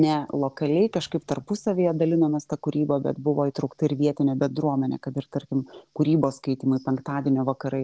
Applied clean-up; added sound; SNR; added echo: none; none; none; none.